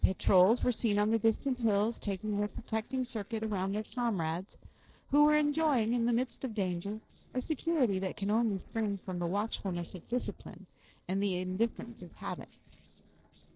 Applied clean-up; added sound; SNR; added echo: neural separator model SepFormer DNS4.